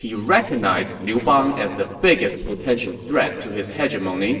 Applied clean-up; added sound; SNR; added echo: neural separator model SepFormer DNS4.